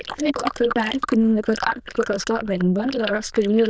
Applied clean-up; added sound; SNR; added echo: neural diffusion model UNIVERSE++.